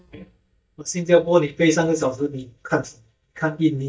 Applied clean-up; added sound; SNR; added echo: neural mask model DeepFilterNet 3.